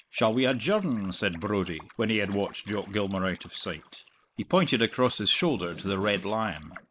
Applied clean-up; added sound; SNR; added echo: neural mask model Resemble Enhance denoiser.